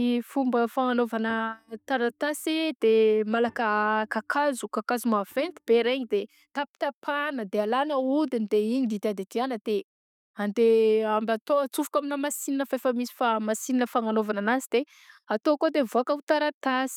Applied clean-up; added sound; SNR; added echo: neural mask model DeepFilterNet 3.